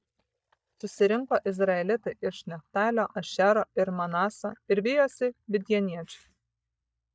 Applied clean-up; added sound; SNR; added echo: neural mask model DeepFilterNet 3.